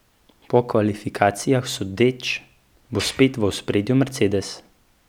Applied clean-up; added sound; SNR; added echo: none; Tools; 11 dB; none.